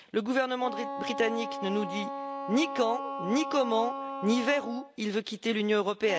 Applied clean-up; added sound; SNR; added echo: none; Wind instrument, woodwind instrument; 8 dB; none.